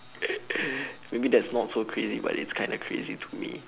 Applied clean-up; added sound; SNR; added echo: none; none; none; none.